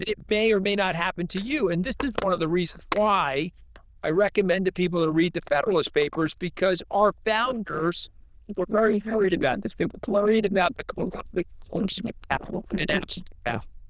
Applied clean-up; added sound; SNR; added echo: neural diffusion model UNIVERSE++.